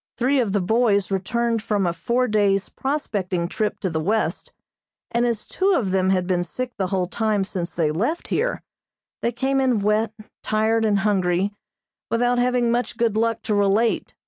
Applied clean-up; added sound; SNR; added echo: none; none; none; none.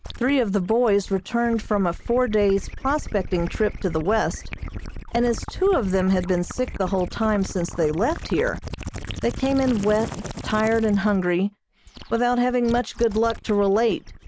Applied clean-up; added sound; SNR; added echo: none; Gurgling / Liquid; 11 dB; none.